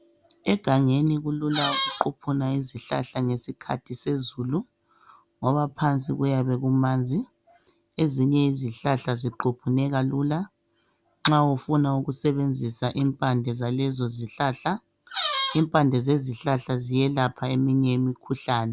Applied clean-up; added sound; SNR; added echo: none; Squeak; 4 dB; none.